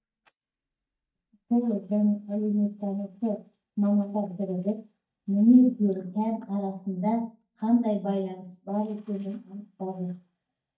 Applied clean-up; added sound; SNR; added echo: neural mask model DeepFilterNet 3.